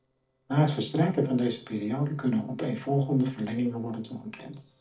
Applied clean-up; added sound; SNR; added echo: neural separator model SepFormer DNS4.